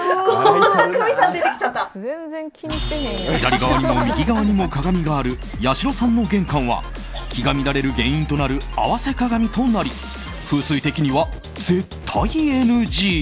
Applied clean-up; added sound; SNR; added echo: none; none; none; none.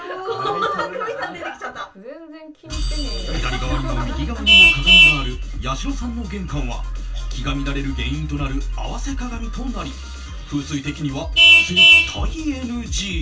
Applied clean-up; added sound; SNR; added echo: none; Vehicle horn, car horn, honking; -4 dB; reverberation time 0.2 s.